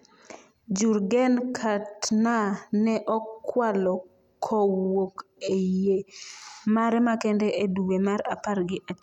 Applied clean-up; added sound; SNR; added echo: none; none; none; none.